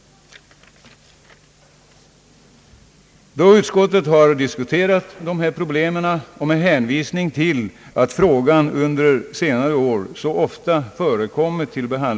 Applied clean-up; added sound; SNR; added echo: none; none; none; none.